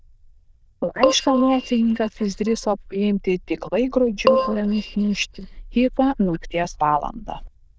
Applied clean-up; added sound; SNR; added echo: neural diffusion model UNIVERSE++.